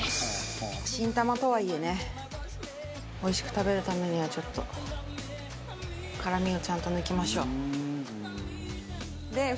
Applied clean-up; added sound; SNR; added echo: none; none; none; none.